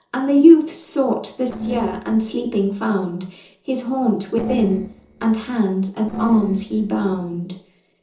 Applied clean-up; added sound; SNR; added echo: neural separator model SepFormer DNS4.